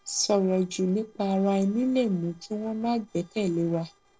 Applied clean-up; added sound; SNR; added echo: neural separator model SepFormer DNS4.